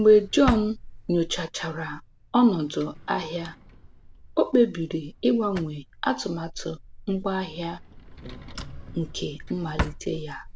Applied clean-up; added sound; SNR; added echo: none; Drawer open or close; 12 dB; none.